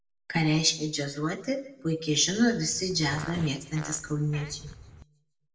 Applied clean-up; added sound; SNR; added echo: none; Fart; 14 dB; reverberation time 0.6 s.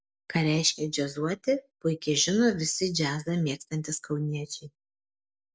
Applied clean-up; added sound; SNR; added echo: none; none; none; none.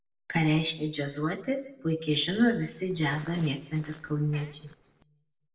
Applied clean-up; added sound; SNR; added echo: neural separator model SepFormer DNS4.